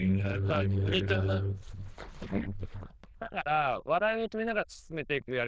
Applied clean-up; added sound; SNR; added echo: neural diffusion model UNIVERSE++.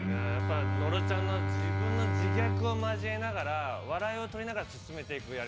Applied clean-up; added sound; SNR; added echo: none; Bowed string instrument; -4 dB; none.